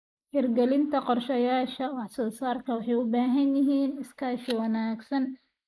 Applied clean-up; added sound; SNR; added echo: neural mask model Resemble Enhance denoiser.